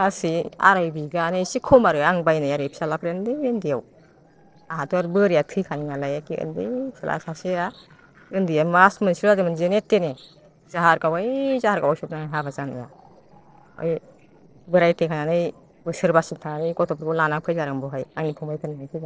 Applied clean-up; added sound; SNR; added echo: neural separator model SepFormer DNS4.